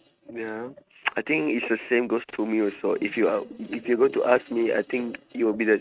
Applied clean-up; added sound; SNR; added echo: neural mask model RNNoise.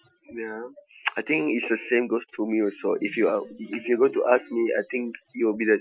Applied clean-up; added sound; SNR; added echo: classical method Wiener filter.